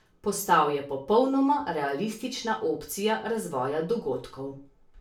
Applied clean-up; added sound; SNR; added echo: none; none; none; reverberation time 0.3 s.